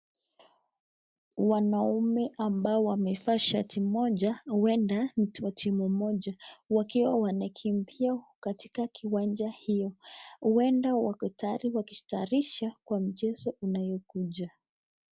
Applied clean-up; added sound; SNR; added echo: none; none; none; none.